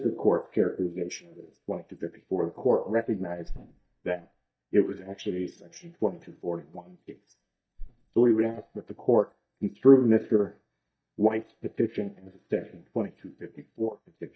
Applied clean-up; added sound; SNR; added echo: neural mask model DeepFilterNet 3.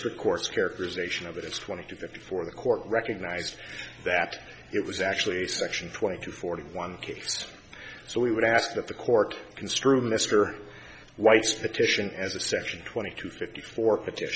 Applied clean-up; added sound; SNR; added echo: none; none; none; none.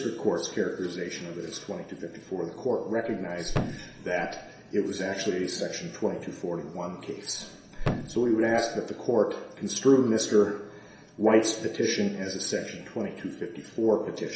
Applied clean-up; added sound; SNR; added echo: none; Thump, thud; 6 dB; reverberation time 0.7 s.